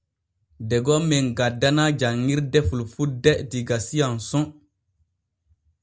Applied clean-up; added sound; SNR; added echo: none; none; none; none.